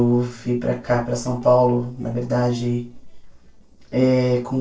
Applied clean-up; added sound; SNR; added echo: neural separator model SepFormer DNS4.